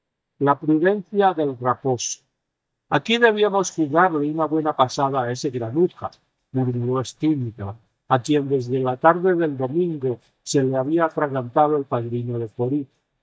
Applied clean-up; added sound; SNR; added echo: neural mask model DeepFilterNet 3.